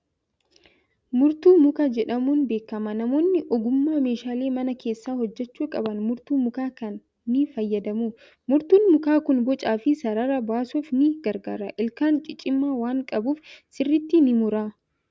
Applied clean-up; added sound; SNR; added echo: none; none; none; none.